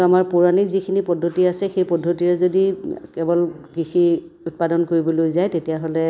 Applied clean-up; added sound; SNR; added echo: none; none; none; none.